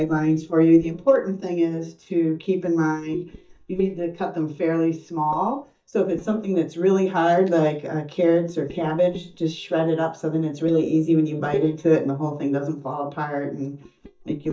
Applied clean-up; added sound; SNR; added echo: neural mask model DeepFilterNet 3.